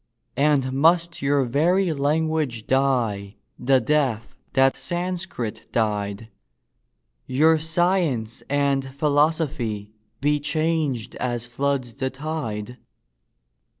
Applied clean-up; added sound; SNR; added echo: none; none; none; none.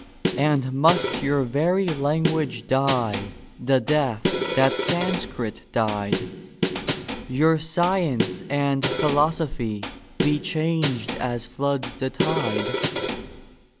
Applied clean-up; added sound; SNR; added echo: none; Snare drum; 5 dB; none.